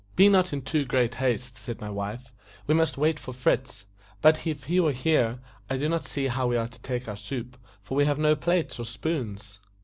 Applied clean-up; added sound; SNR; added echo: none; none; none; none.